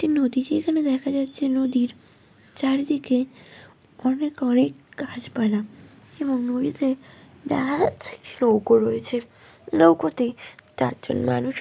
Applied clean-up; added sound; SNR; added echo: none; none; none; none.